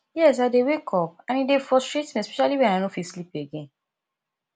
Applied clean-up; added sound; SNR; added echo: none; none; none; none.